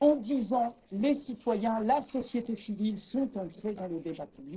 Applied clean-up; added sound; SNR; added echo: neural separator model SepFormer DNS4.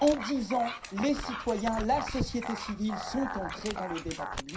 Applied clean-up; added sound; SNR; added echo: none; Dog; 7 dB; reverberation time 0.3 s.